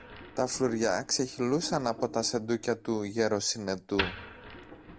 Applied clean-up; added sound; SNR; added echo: none; Wood; 12 dB; none.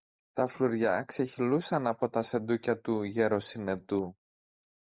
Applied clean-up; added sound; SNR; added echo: neural mask model Resemble Enhance denoiser.